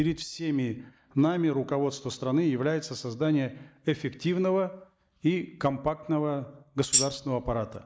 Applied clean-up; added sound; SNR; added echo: neural mask model DeepFilterNet 3.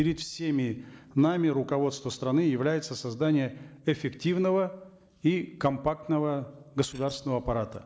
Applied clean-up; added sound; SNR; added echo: neural separator model SepFormer DNS4.